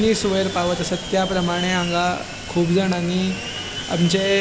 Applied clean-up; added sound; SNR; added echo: none; Sawing; 10 dB; none.